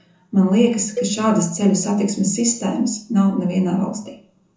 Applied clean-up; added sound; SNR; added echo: none; Cowbell; 14 dB; reverberation time 0.7 s.